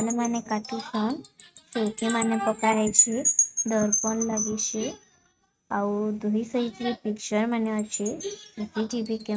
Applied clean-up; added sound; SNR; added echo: neural mask model RNNoise.